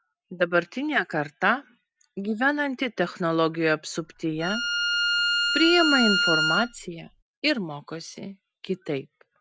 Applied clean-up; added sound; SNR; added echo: none; Bowed string instrument; -2 dB; none.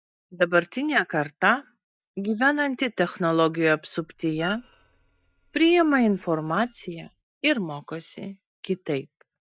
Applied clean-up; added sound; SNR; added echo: neural mask model DeepFilterNet 3.